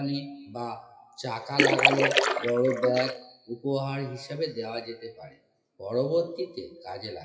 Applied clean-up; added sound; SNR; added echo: classical method WPE with log-MMSE.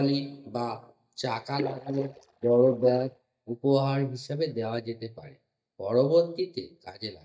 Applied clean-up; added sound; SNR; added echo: neural mask model DeepFilterNet 3.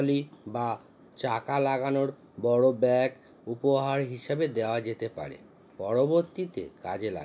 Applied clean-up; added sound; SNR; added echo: none; none; none; none.